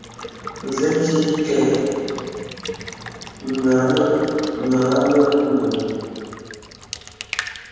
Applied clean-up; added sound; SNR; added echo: none; Water tap, faucet / Water / Liquid; 13 dB; reverberation time 2.1 s.